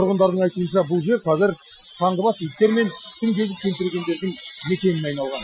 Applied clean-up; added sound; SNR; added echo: classical method Wiener filter.